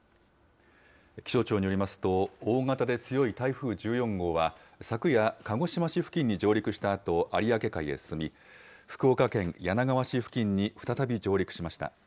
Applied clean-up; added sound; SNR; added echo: none; none; none; none.